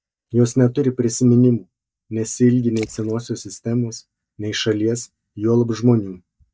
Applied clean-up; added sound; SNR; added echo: neural mask model DeepFilterNet 3.